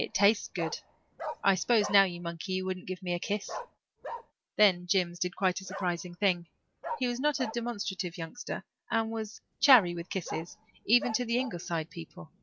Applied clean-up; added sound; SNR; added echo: none; Bark; 13 dB; none.